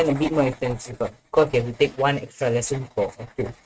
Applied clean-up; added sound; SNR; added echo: neural mask model RNNoise.